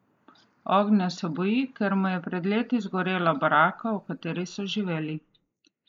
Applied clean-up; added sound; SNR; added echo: neural mask model Resemble Enhance denoiser.